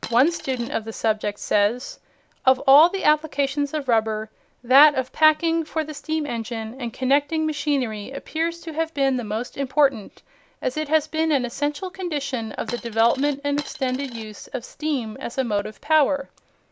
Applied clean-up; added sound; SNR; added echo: none; Coin (dropping); 14 dB; none.